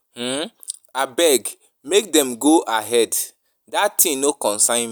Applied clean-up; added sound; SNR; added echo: none; none; none; none.